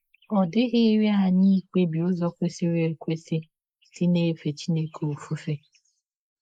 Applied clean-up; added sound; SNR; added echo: neural mask model Resemble Enhance denoiser.